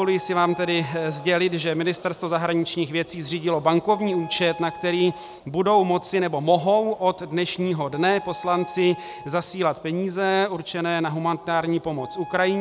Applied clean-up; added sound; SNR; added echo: none; Wind instrument, woodwind instrument; 18 dB; none.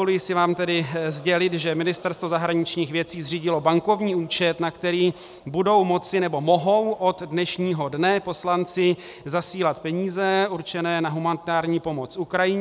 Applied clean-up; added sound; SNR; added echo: none; none; none; none.